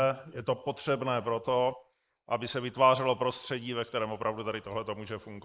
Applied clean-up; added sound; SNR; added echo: neural mask model Resemble Enhance denoiser.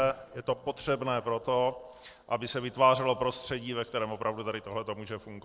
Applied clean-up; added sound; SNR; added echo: neural separator model SepFormer DNS4.